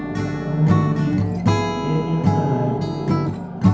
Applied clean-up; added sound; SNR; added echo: none; Acoustic guitar / Strum; -2 dB; reverberation time 0.9 s.